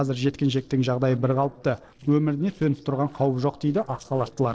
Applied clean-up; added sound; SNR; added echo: neural separator model SepFormer DNS4.